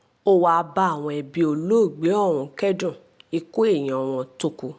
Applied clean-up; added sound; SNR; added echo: none; none; none; none.